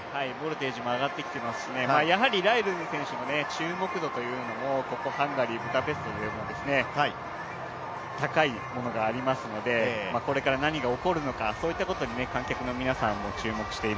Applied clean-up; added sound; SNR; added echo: none; none; none; none.